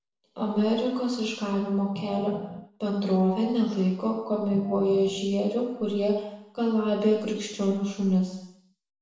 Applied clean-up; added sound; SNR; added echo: none; Organ; 12 dB; reverberation time 0.8 s.